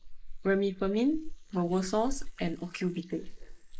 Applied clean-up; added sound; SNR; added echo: neural mask model Resemble Enhance denoiser.